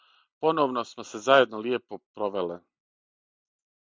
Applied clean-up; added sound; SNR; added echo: none; none; none; none.